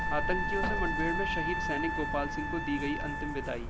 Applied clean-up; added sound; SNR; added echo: none; Truck + Wind instrument, woodwind instrument; -2 dB; none.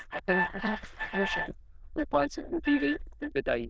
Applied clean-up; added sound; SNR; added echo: neural diffusion model UNIVERSE++.